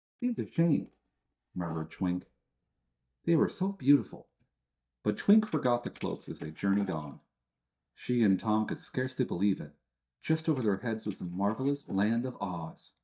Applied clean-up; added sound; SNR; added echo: neural mask model DeepFilterNet 3.